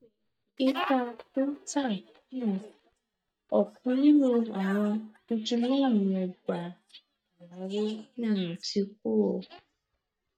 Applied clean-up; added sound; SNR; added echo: neural mask model DeepFilterNet 3.